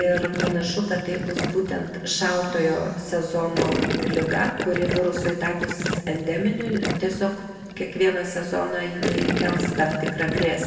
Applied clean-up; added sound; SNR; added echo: none; Gurgling; 4 dB; reverberation time 2.1 s.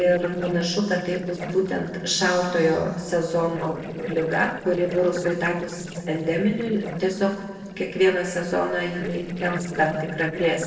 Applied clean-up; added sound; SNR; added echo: neural separator model SepFormer DNS4.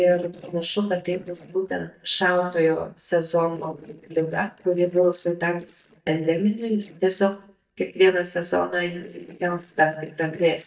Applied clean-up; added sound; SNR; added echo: neural mask model DeepFilterNet 3.